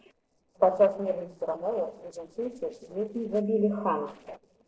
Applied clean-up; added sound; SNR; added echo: neural separator model SepFormer DNS4.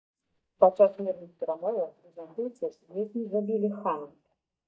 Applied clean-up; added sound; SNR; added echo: neural mask model DeepFilterNet 3.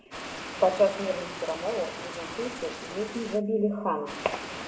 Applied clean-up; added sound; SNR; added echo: none; Water; 9 dB; reverberation time 0.7 s.